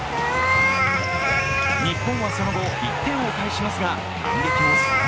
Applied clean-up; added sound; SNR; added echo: none; Meow; -1 dB; none.